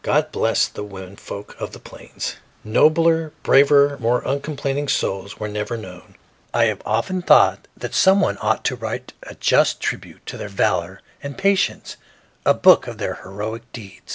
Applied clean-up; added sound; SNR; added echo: none; none; none; none.